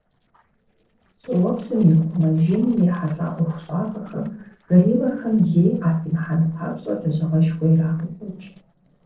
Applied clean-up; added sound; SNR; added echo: neural separator model SepFormer DNS4.